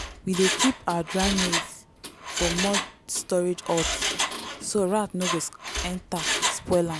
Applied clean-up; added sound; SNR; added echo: none; Mechanisms; 2 dB; none.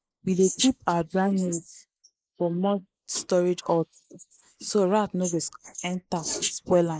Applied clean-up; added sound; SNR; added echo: neural mask model Resemble Enhance denoiser.